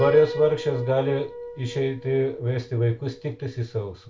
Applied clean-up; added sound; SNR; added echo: none; Piano; 11 dB; none.